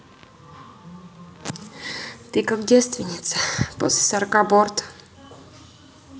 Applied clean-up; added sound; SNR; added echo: none; none; none; none.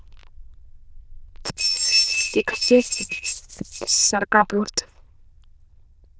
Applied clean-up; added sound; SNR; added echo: neural diffusion model UNIVERSE++.